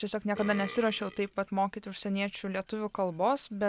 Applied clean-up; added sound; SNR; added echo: none; Burping, eructation; 14 dB; none.